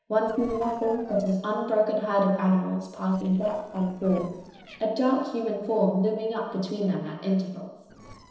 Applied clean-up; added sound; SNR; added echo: neural separator model SepFormer DNS4.